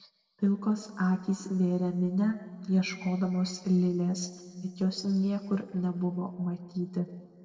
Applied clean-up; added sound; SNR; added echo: none; none; none; reverberation time 1.9 s.